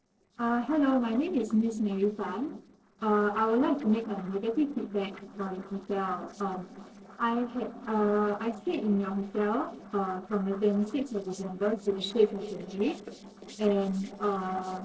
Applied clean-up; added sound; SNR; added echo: neural separator model SepFormer DNS4.